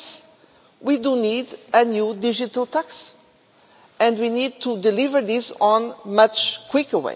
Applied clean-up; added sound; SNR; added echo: none; none; none; none.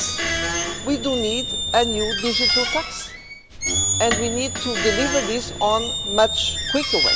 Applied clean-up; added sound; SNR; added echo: none; Squeak; 0 dB; none.